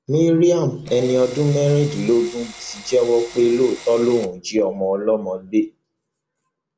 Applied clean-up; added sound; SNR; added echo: none; Drill; 18 dB; none.